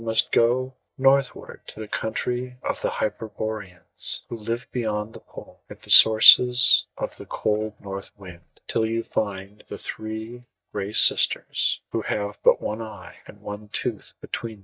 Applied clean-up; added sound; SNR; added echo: neural mask model DeepFilterNet 3.